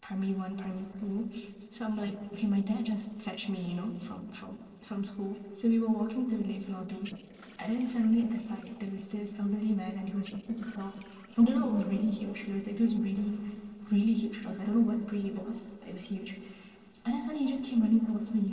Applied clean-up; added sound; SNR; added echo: neural separator model SepFormer DNS4.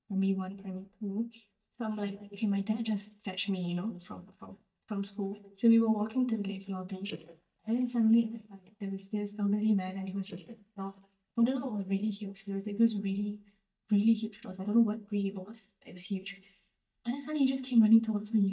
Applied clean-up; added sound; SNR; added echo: neural mask model DeepFilterNet 3.